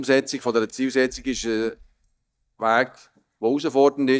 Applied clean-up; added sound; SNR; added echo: neural mask model DeepFilterNet 3.